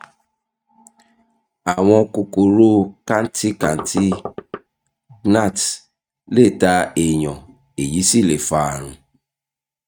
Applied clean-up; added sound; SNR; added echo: neural mask model RNNoise.